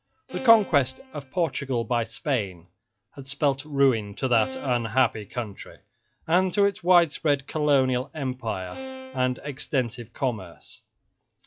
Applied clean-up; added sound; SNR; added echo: classical method log-MMSE.